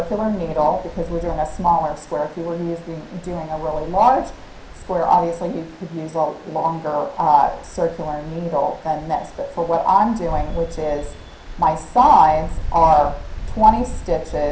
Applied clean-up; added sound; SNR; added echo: none; Stream; 12 dB; reverberation time 0.5 s.